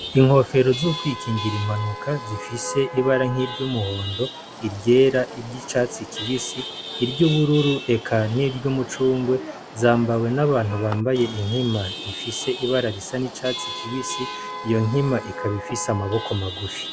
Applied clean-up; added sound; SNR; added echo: none; Chatter / Traffic noise, roadway noise / Vehicle horn, car horn, honking / Engine; 11 dB; none.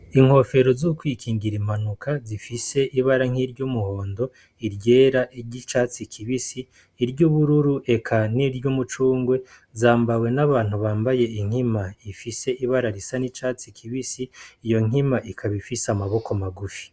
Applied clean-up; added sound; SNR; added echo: none; none; none; none.